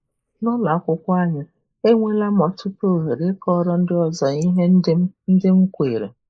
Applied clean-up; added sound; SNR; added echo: neural mask model Resemble Enhance denoiser.